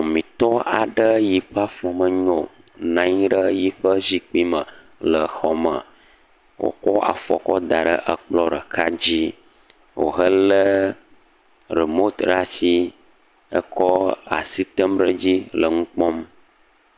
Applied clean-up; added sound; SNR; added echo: none; none; none; none.